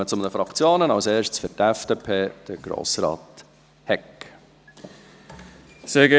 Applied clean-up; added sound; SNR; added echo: none; none; none; none.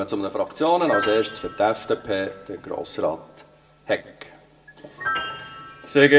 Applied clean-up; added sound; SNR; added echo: none; Piano; 12 dB; reverberation time 0.6 s.